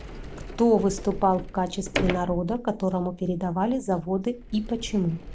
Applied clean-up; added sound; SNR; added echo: none; Sliding door; 10 dB; none.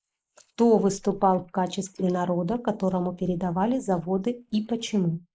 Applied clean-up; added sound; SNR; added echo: neural mask model Resemble Enhance denoiser.